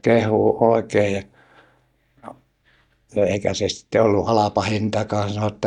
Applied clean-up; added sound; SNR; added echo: neural mask model DeepFilterNet 3.